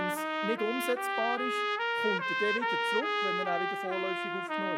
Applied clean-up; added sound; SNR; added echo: none; Trumpet; -4 dB; none.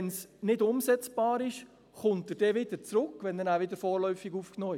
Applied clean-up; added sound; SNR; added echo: none; none; none; none.